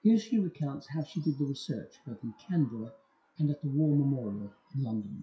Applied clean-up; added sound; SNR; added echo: classical method WPE with log-MMSE.